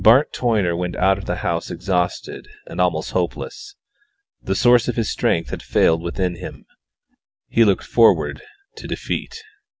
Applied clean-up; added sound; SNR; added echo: none; none; none; none.